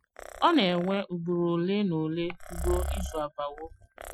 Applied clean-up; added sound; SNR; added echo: classical method Wiener filter.